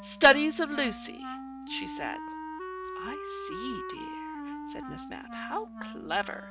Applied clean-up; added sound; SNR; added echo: none; Wind instrument, woodwind instrument; 8 dB; none.